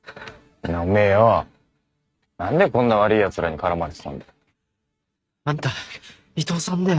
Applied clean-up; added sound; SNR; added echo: neural mask model RNNoise.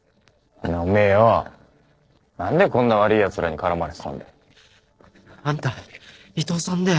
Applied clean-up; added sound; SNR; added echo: neural separator model SepFormer DNS4.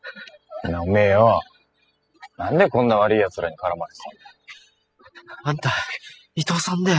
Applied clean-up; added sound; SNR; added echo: classical method spectral subtraction.